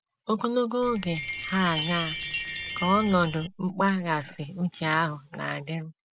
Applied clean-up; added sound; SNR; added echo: none; Chime; 8 dB; none.